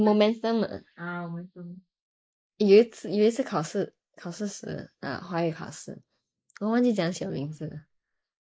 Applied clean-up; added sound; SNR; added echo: neural mask model Resemble Enhance denoiser.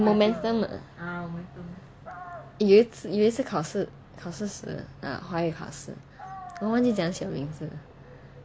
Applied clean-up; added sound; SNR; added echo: none; Dog; 19 dB; none.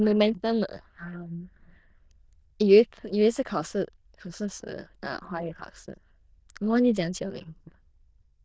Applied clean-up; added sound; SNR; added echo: neural diffusion model UNIVERSE++.